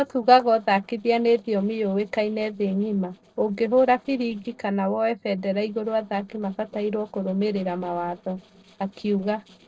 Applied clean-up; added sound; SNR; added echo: neural separator model SepFormer DNS4.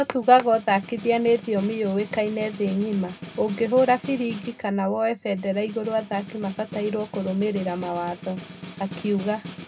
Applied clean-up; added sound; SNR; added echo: none; Snare drum; 15 dB; reverberation time 0.2 s.